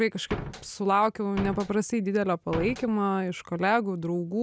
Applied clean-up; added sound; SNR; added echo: none; Slam; 9 dB; none.